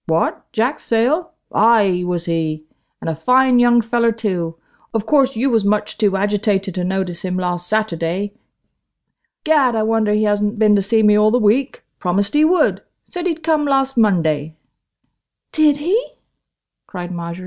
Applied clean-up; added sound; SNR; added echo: none; none; none; none.